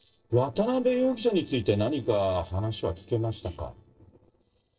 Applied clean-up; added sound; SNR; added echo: neural separator model SepFormer DNS4.